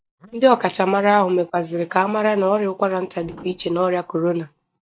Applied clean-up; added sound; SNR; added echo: neural mask model DeepFilterNet 3.